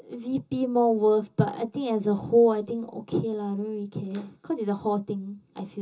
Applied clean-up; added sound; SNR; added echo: none; none; none; reverberation time 0.2 s.